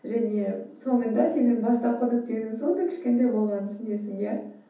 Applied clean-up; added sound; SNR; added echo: none; none; none; reverberation time 0.6 s.